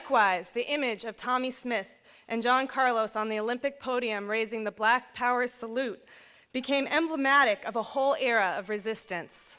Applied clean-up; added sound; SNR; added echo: none; none; none; none.